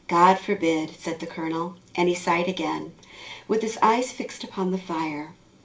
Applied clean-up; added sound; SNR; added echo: none; none; none; reverberation time 0.3 s.